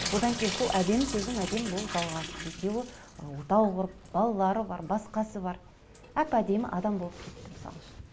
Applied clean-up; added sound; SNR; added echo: none; Drip / Sink (filling or washing); 10 dB; none.